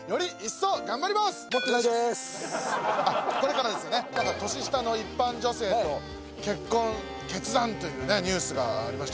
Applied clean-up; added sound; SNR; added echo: none; Wind instrument, woodwind instrument; 19 dB; none.